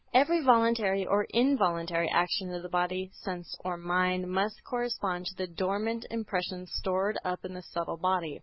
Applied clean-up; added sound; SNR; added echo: none; none; none; none.